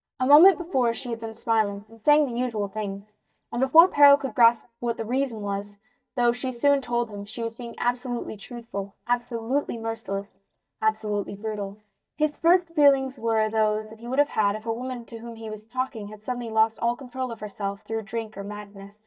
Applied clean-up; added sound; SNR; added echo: neural mask model DeepFilterNet 3.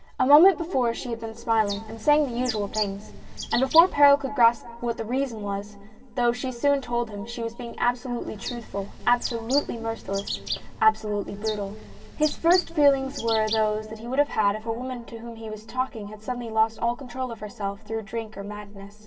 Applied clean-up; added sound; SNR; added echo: none; Bird; 11 dB; reverberation time 3.0 s.